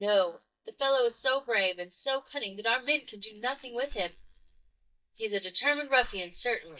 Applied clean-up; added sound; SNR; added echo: neural mask model DeepFilterNet 3.